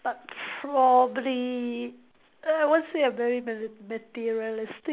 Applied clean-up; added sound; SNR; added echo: none; none; none; none.